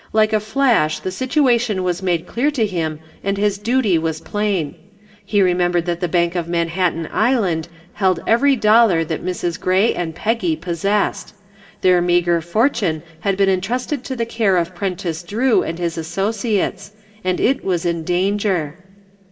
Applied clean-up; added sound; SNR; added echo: none; none; none; reverberation time 0.9 s.